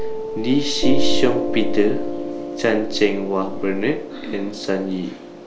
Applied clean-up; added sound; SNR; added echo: none; Piano; -2 dB; none.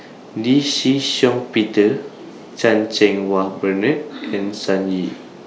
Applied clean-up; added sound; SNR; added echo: none; none; none; none.